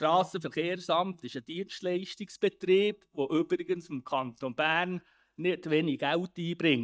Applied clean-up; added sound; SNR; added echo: neural mask model DeepFilterNet 3.